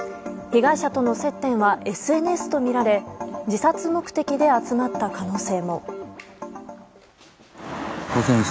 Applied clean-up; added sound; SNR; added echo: none; none; none; none.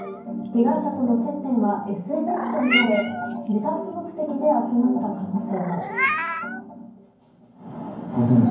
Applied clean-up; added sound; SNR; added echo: none; Meow; 8 dB; reverberation time 0.9 s.